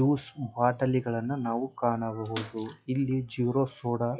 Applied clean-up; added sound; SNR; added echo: classical method log-MMSE.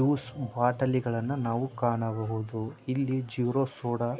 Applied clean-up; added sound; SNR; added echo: none; none; none; none.